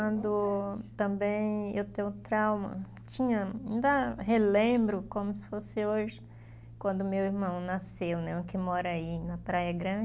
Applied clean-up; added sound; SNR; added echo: none; none; none; none.